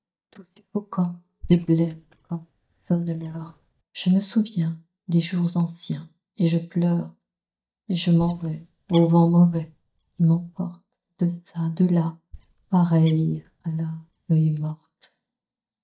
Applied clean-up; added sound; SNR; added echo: neural mask model DeepFilterNet 3.